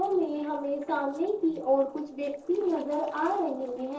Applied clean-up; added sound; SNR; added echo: neural separator model SepFormer DNS4.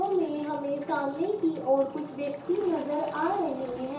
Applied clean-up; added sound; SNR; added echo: none; Toilet flush / Water; 18 dB; reverberation time 0.7 s.